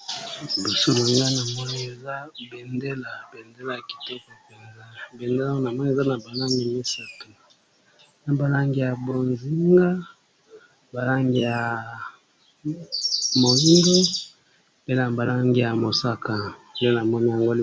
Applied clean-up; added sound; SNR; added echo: none; Fireworks; 14 dB; none.